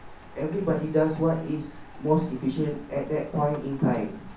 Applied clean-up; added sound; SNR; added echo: none; Rain; 17 dB; reverberation time 0.6 s.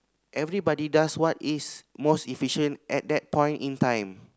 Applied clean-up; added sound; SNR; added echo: none; none; none; none.